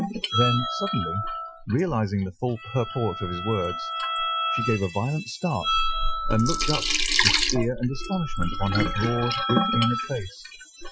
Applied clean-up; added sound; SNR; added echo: classical method Wiener filter.